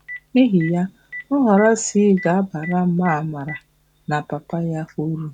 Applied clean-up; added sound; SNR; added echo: none; Telephone; 19 dB; none.